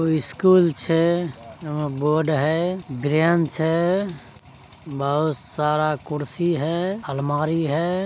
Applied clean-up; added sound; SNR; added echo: none; none; none; none.